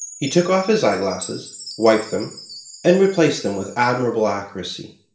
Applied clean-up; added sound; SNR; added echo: none; Chime; 18 dB; reverberation time 0.5 s.